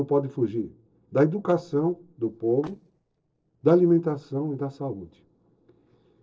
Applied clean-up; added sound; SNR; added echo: neural separator model SepFormer DNS4.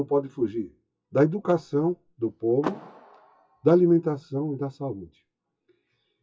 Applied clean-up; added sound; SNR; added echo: classical method WPE with log-MMSE.